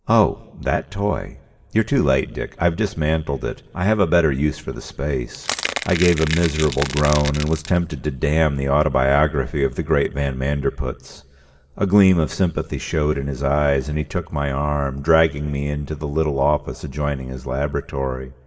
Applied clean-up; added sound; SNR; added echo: none; Crackle / Crushing; 8 dB; reverberation time 1.0 s.